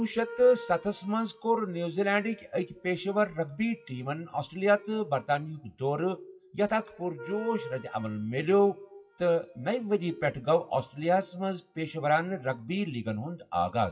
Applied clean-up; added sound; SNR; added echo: classical method WPE with log-MMSE.